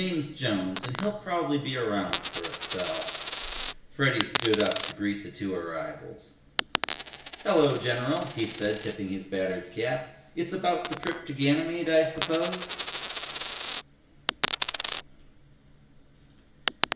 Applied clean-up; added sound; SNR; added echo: none; Coin (dropping); 3 dB; reverberation time 0.8 s.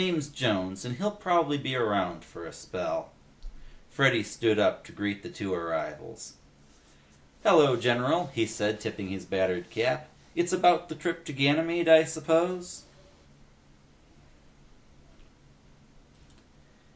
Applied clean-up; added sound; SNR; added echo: none; none; none; none.